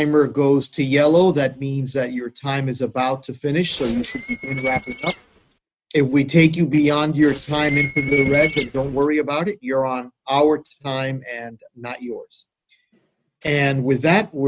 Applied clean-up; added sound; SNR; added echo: neural mask model RNNoise.